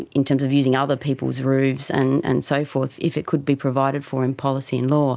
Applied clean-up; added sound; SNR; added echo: none; none; none; none.